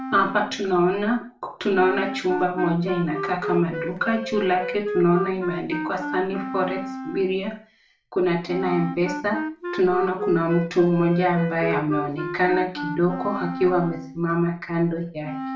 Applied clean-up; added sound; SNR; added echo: none; Wind instrument, woodwind instrument; 8 dB; reverberation time 0.4 s.